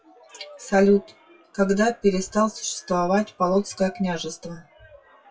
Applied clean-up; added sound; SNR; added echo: classical method WPE with log-MMSE.